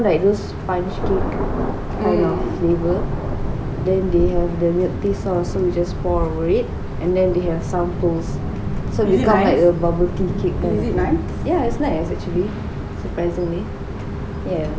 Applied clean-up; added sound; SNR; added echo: none; Thunder; 8 dB; none.